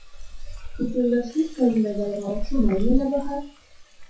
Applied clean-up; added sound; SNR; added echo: classical method WPE with log-MMSE.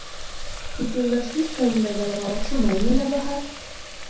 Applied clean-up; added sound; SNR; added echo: none; Water tap, faucet; 2 dB; reverberation time 0.6 s.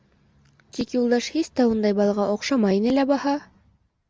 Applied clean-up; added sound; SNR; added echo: none; none; none; none.